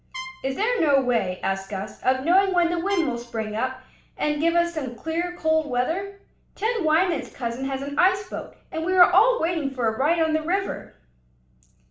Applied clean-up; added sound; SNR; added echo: none; Trumpet; 15 dB; reverberation time 0.4 s.